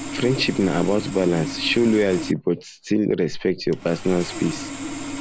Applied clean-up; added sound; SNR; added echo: none; Sawing; 10 dB; none.